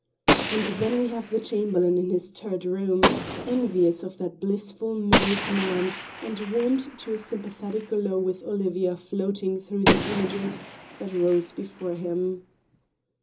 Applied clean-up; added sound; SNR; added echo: none; Gunshot, gunfire; 3 dB; reverberation time 0.2 s.